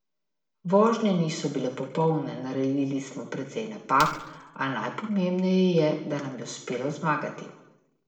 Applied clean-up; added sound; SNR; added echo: none; none; none; reverberation time 0.7 s.